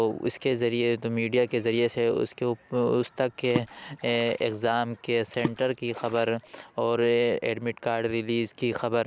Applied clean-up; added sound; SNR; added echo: none; Water / Splash, splatter; 11 dB; none.